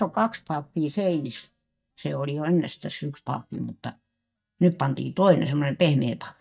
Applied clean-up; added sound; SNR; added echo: neural mask model DeepFilterNet 3.